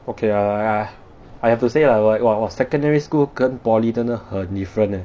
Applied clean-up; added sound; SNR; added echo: none; none; none; none.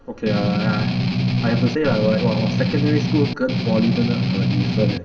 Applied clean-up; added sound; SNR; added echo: none; Strum; -3 dB; reverberation time 2.1 s.